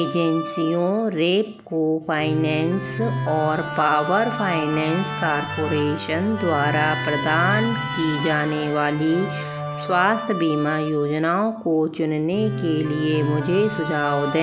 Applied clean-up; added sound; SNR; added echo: none; Musical instrument; 7 dB; none.